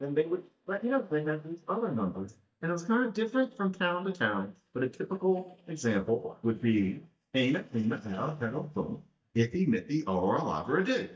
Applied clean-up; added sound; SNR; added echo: neural mask model DeepFilterNet 3.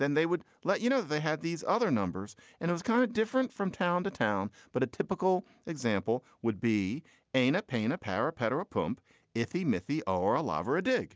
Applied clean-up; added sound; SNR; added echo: none; none; none; none.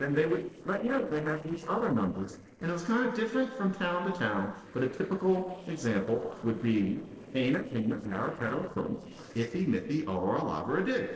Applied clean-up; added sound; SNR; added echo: neural separator model SepFormer DNS4.